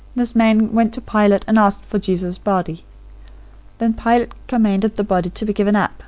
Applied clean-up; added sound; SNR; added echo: none; none; none; none.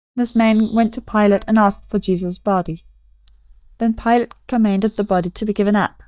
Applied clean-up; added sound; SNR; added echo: neural mask model DeepFilterNet 3.